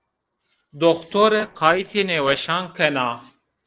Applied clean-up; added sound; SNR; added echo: neural separator model SepFormer DNS4.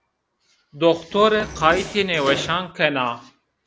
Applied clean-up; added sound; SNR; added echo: none; Door; 10 dB; none.